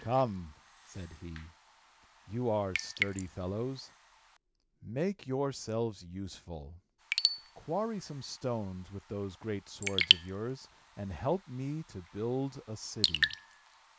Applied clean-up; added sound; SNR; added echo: none; Raindrop / Drip; 1 dB; none.